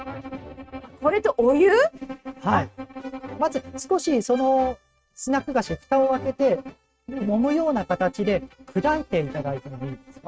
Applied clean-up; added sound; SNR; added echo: neural mask model RNNoise.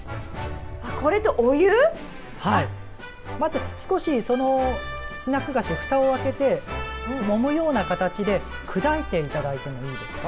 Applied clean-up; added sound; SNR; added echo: none; none; none; none.